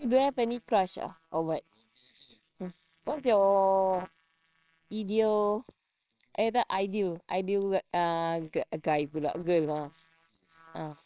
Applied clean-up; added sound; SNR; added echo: neural separator model SepFormer WHAMR!.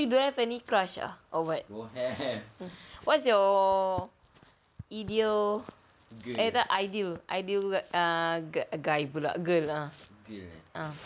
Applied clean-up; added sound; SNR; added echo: none; none; none; none.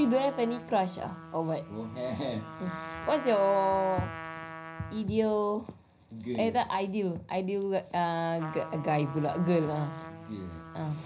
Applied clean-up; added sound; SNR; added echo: none; Trumpet; 13 dB; reverberation time 0.4 s.